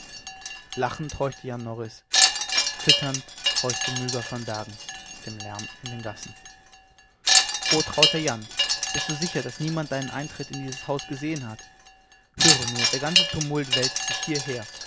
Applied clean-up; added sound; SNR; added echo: none; Wind chime; -5 dB; none.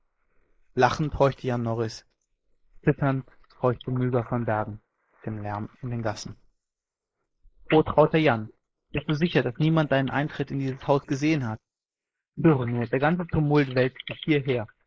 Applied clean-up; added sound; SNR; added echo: neural mask model Resemble Enhance denoiser.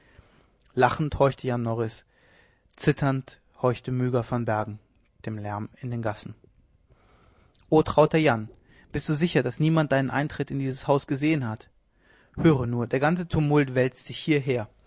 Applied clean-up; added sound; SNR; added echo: none; none; none; none.